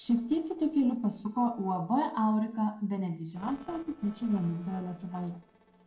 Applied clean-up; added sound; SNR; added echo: neural separator model SepFormer DNS4.